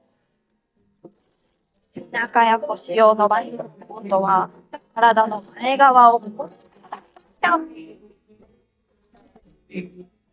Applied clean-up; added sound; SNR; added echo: neural mask model DeepFilterNet 3.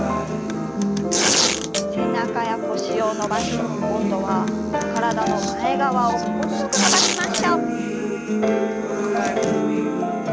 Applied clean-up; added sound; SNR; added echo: none; Tearing + Acoustic guitar; -1 dB; none.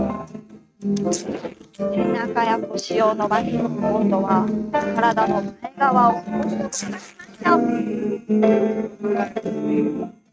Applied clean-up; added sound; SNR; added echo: neural mask model RNNoise.